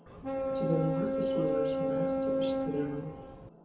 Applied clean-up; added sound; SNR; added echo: none; Boat, Water vehicle; -4 dB; reverberation time 0.7 s.